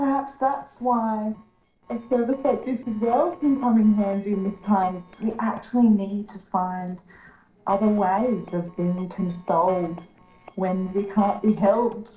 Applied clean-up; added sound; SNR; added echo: neural separator model SepFormer DNS4.